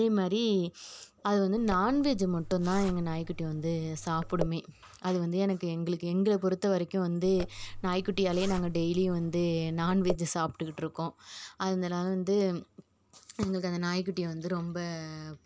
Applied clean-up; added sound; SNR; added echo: none; Zipper (clothing); 9 dB; none.